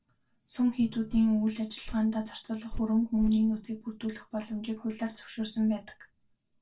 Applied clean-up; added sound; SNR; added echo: neural separator model SepFormer DNS4.